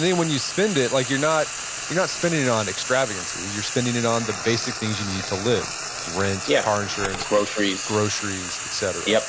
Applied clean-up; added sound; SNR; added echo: none; Frying (food); 6 dB; none.